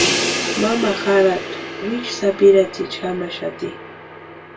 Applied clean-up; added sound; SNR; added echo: none; Crash cymbal; 6 dB; reverberation time 0.2 s.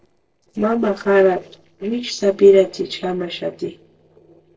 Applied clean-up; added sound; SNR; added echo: neural separator model SepFormer DNS4.